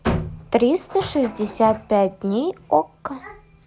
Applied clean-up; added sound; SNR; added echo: none; none; none; none.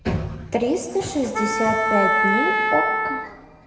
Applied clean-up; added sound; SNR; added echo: none; Wind instrument, woodwind instrument; -3 dB; reverberation time 2.8 s.